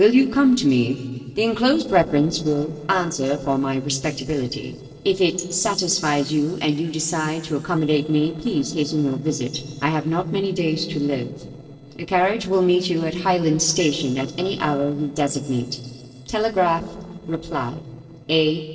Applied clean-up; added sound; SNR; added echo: neural separator model SepFormer DNS4.